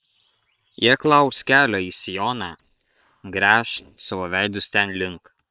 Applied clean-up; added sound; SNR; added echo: neural separator model SepFormer WHAM!.